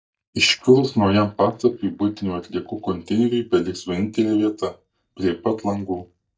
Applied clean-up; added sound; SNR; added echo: neural mask model DeepFilterNet 3.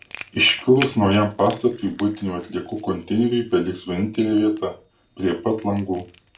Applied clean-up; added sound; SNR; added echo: none; Crackle; 15 dB; reverberation time 0.3 s.